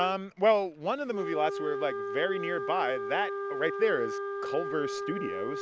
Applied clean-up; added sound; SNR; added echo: none; Wind instrument, woodwind instrument; 5 dB; none.